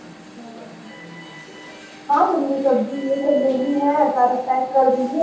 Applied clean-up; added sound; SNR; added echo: none; Alarm; 20 dB; reverberation time 0.7 s.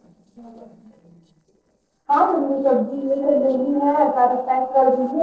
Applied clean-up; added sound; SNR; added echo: neural separator model SepFormer DNS4.